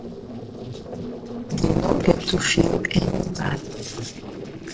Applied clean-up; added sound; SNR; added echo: neural separator model SepFormer DNS4.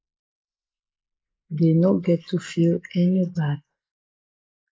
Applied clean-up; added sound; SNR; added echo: neural mask model Resemble Enhance denoiser.